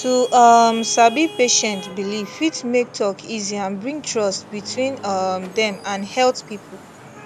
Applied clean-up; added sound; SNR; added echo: none; Traffic noise, roadway noise / Vehicle horn, car horn, honking; 18 dB; none.